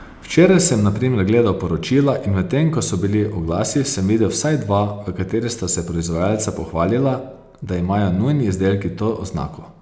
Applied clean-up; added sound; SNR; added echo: none; none; none; none.